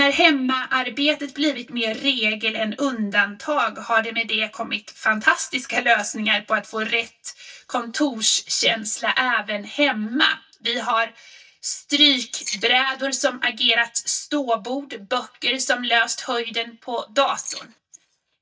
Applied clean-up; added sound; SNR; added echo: neural mask model DeepFilterNet 3.